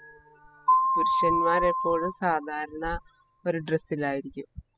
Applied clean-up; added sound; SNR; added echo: classical method spectral subtraction.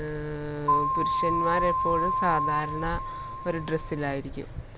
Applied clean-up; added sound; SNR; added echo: none; Keyboard (musical); -3 dB; none.